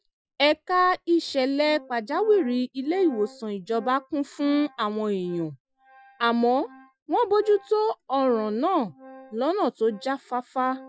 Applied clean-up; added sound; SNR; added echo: classical method Wiener filter.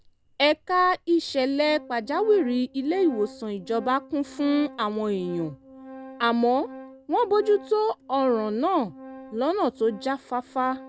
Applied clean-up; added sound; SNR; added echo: none; Organ; 19 dB; none.